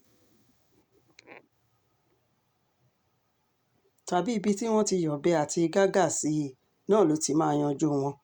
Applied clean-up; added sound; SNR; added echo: none; none; none; none.